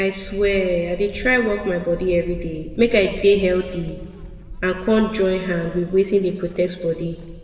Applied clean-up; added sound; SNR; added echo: none; Livestock, farm animals, working animals; 15 dB; reverberation time 1.7 s.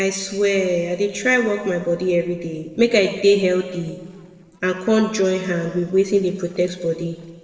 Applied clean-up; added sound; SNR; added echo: neural separator model SepFormer DNS4.